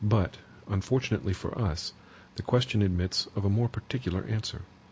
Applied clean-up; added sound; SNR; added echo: none; none; none; none.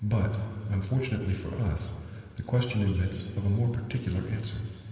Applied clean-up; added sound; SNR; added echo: none; none; none; reverberation time 2.5 s.